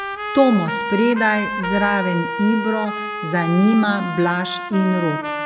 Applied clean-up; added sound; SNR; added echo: none; Trumpet; 7 dB; none.